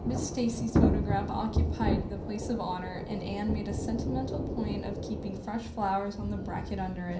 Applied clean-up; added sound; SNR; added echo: none; Thunder / Rain; -2 dB; reverberation time 0.6 s.